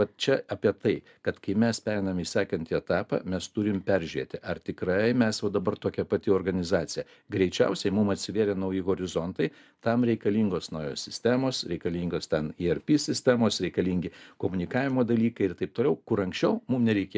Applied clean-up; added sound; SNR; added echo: none; none; none; none.